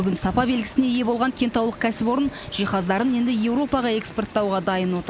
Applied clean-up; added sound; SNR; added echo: none; Wind; 17 dB; none.